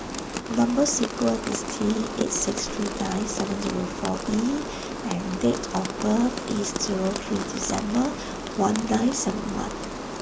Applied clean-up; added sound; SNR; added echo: none; Rain; 6 dB; none.